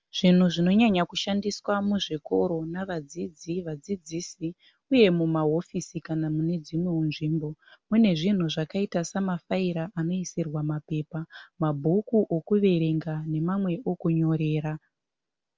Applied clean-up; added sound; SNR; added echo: none; none; none; none.